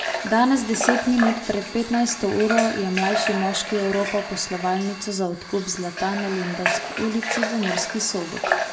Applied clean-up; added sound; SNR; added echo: none; Water tap, faucet / Water; 4 dB; reverberation time 0.7 s.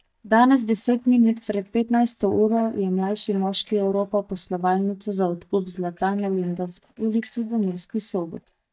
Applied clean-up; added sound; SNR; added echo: neural mask model DeepFilterNet 3.